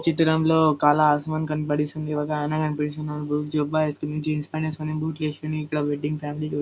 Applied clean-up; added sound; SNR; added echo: none; none; none; none.